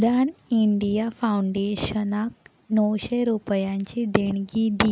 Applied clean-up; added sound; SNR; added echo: none; none; none; none.